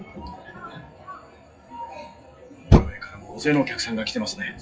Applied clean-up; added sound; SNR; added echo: classical method WPE with log-MMSE.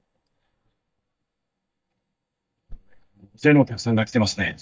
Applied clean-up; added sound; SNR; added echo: neural mask model DeepFilterNet 3.